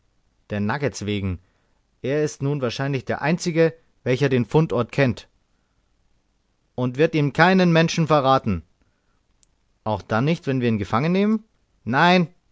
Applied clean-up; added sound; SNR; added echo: none; none; none; none.